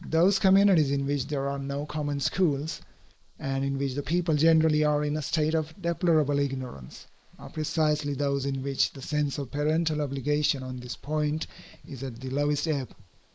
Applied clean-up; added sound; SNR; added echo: neural mask model Resemble Enhance denoiser.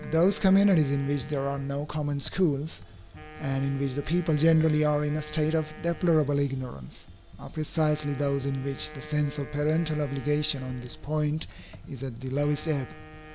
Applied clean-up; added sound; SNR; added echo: none; Wind instrument, woodwind instrument + Computer keyboard; 18 dB; none.